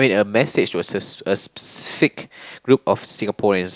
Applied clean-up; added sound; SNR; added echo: none; none; none; none.